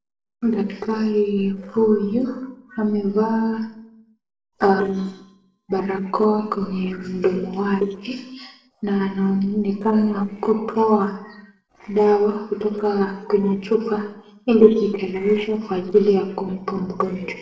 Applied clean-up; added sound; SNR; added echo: neural separator model SepFormer DNS4.